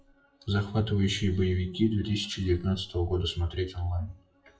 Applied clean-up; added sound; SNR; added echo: classical method WPE with log-MMSE.